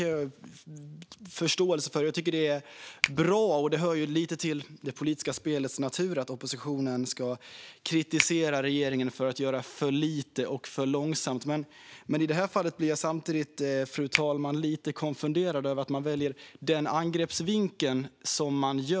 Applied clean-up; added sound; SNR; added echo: none; Finger snapping; 9 dB; none.